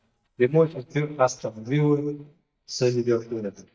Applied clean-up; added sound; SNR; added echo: neural mask model DeepFilterNet 3.